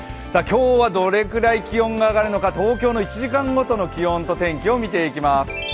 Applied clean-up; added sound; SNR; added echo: none; none; none; none.